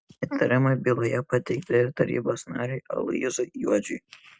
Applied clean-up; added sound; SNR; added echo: none; none; none; none.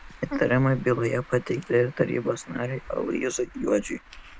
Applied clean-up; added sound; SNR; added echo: none; Traffic noise, roadway noise; 20 dB; none.